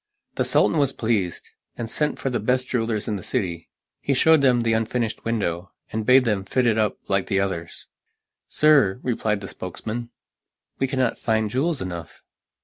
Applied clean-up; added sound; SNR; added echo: none; none; none; none.